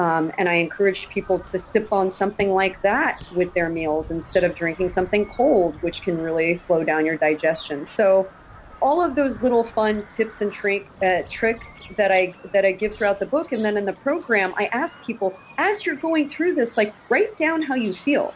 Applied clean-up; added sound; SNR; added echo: none; Raindrop / Drip + Bird vocalization, bird call, bird song; 19 dB; none.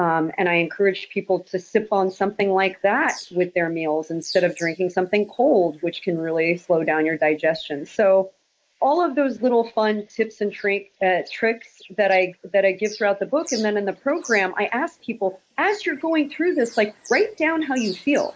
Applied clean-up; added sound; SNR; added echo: neural mask model Resemble Enhance denoiser.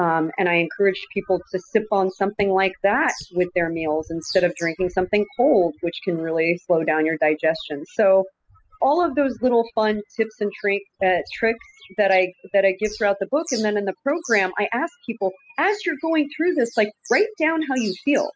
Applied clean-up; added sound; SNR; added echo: classical method spectral subtraction.